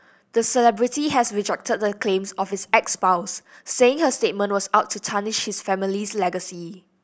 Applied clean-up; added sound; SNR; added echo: none; none; none; none.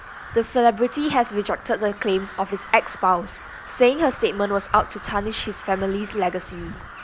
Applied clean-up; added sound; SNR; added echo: none; Crow; 15 dB; none.